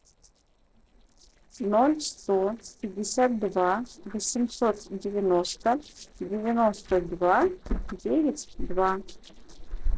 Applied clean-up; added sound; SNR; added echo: neural separator model SepFormer DNS4.